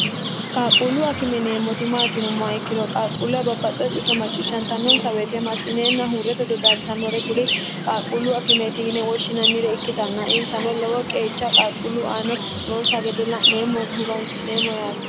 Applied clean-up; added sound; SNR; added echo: none; Chirp, tweet; 0 dB; none.